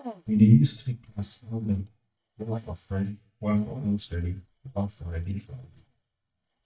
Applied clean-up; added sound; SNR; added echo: neural mask model DeepFilterNet 3.